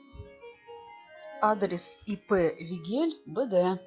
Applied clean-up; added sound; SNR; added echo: classical method log-MMSE.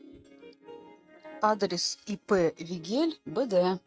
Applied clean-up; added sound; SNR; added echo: neural mask model RNNoise.